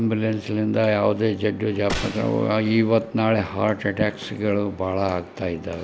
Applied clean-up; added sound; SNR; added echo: none; Gunshot, gunfire; 13 dB; none.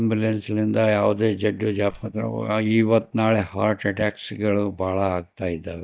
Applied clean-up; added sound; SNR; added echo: neural mask model DeepFilterNet 3.